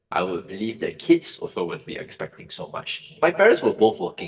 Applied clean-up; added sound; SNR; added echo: neural mask model DeepFilterNet 3.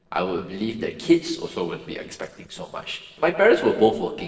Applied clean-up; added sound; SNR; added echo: neural separator model SepFormer DNS4.